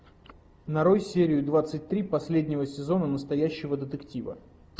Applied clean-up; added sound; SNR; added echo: none; none; none; none.